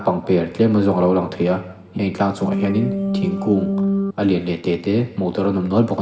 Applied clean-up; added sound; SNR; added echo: none; Organ; 1 dB; reverberation time 2.9 s.